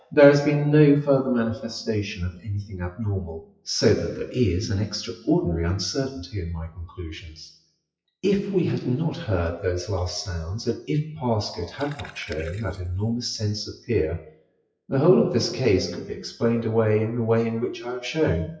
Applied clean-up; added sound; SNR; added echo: classical method WPE with log-MMSE.